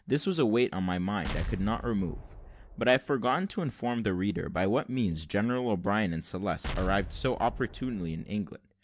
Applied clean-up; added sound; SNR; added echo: none; Explosion; 9 dB; none.